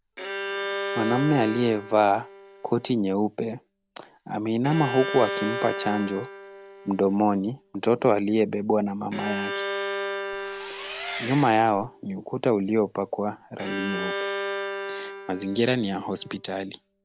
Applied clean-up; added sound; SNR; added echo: none; Engine + Bowed string instrument; 8 dB; none.